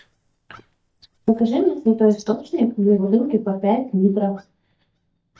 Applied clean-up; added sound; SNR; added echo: neural mask model DeepFilterNet 3.